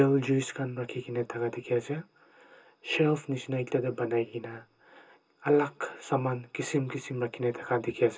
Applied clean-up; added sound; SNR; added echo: none; none; none; reverberation time 0.2 s.